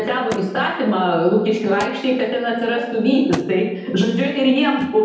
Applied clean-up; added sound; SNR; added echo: none; Thump, thud; 19 dB; reverberation time 0.9 s.